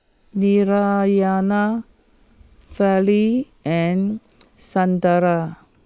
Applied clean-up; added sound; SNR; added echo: neural mask model Resemble Enhance denoiser.